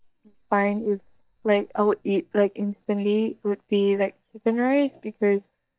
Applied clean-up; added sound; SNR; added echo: neural mask model DeepFilterNet 3.